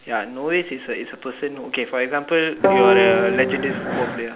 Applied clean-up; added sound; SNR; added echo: none; Guitar; -4 dB; none.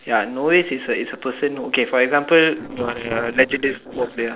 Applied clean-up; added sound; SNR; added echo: neural separator model SepFormer DNS4.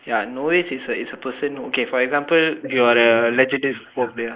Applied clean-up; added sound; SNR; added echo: neural mask model Resemble Enhance denoiser.